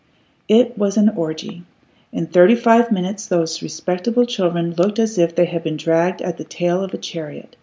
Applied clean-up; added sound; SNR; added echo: none; none; none; none.